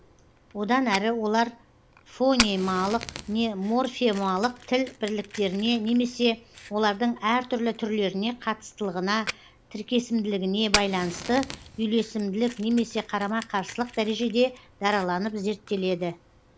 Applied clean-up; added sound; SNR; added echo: none; Fire; 13 dB; none.